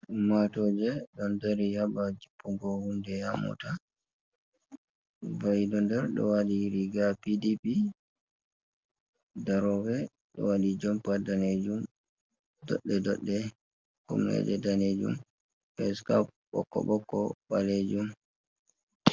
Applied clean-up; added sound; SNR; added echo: none; none; none; none.